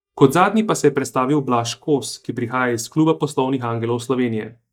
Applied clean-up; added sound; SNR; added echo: neural mask model DeepFilterNet 3.